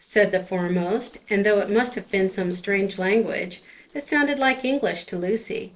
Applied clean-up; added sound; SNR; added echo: neural separator model SepFormer DNS4.